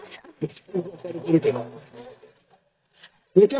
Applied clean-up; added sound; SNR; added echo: neural mask model DeepFilterNet 3.